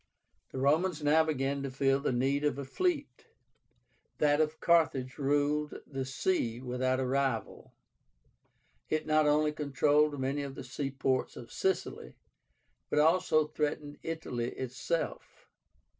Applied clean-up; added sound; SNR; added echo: none; none; none; none.